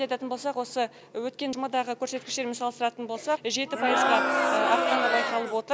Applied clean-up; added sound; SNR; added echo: none; Crowd; -3 dB; none.